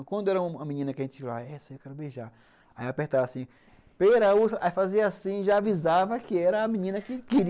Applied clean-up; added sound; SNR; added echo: none; none; none; none.